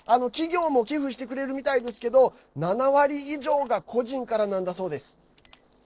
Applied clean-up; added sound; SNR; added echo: neural separator model SepFormer DNS4.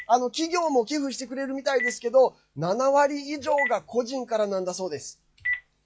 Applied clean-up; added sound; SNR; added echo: classical method log-MMSE.